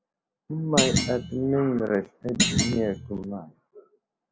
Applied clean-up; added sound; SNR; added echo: none; Thump, thud; -1 dB; none.